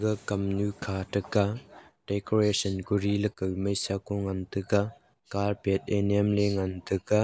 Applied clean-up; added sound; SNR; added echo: none; none; none; none.